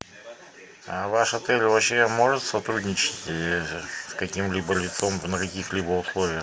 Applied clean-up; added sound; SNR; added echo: none; none; none; none.